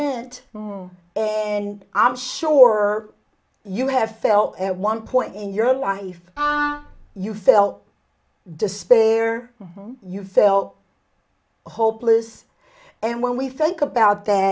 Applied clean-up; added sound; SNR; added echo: none; Wind instrument, woodwind instrument; 4 dB; none.